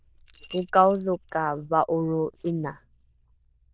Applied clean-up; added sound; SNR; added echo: neural diffusion model UNIVERSE++.